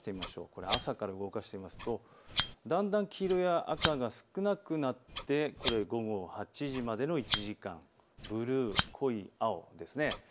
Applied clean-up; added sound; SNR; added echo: none; Scissors; 0 dB; none.